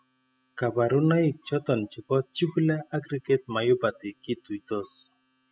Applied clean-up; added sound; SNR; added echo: classical method spectral subtraction.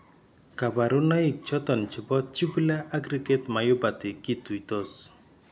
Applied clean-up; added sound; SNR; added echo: none; none; none; none.